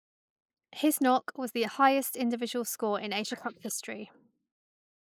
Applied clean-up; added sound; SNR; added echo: neural mask model Resemble Enhance denoiser.